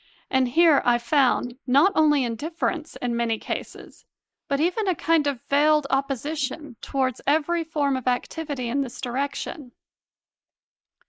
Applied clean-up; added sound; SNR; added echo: neural mask model Resemble Enhance denoiser.